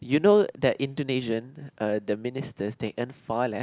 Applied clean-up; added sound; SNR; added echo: none; none; none; none.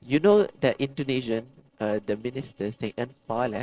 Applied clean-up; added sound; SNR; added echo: neural separator model SepFormer DNS4.